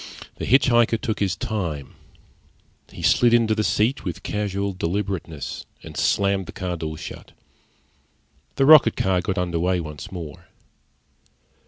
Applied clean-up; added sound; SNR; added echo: none; none; none; none.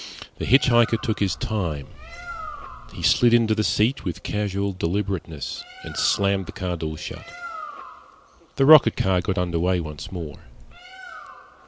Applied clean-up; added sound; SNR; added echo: none; Buzz + Bird; 17 dB; none.